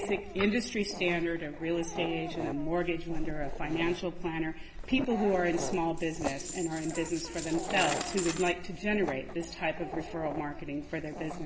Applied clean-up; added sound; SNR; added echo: none; Coin (dropping) + Dog; 6 dB; none.